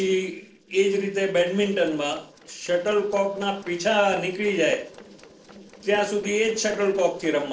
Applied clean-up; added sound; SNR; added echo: neural separator model SepFormer DNS4.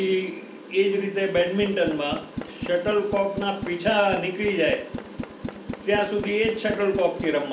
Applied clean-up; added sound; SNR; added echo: none; Tools; 11 dB; reverberation time 0.4 s.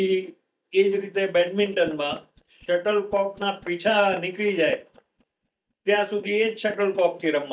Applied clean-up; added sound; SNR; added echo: neural mask model DeepFilterNet 3.